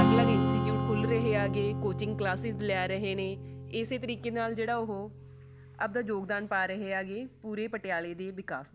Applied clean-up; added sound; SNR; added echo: none; Strum; 0 dB; none.